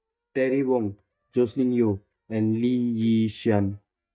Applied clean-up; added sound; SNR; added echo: neural mask model DeepFilterNet 3.